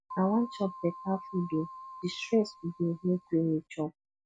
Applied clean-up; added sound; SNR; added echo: none; Keyboard (musical); 16 dB; none.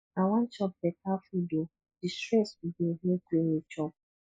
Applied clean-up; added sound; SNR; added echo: neural mask model Resemble Enhance denoiser.